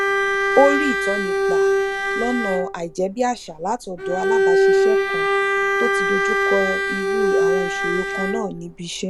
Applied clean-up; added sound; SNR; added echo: none; Bowed string instrument; -5 dB; none.